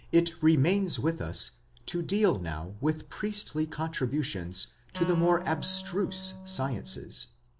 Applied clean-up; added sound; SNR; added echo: none; Wind instrument, woodwind instrument; 14 dB; none.